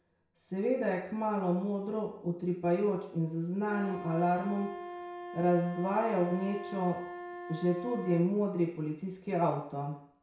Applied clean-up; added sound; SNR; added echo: none; Wind instrument, woodwind instrument; 14 dB; reverberation time 0.6 s.